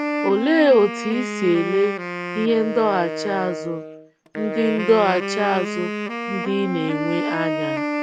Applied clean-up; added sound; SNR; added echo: none; Wind instrument, woodwind instrument; 5 dB; none.